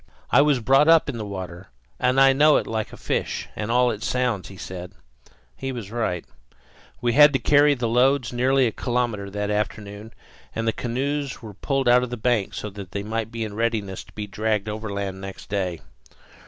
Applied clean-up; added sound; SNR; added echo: none; none; none; none.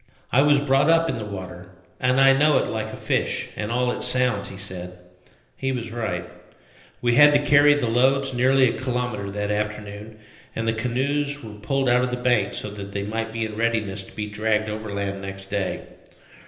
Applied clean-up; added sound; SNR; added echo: none; none; none; reverberation time 0.8 s.